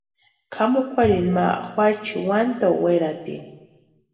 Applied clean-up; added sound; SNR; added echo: none; Bowed string instrument; 18 dB; reverberation time 1.1 s.